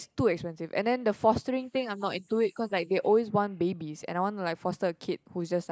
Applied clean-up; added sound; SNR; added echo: neural mask model Resemble Enhance denoiser.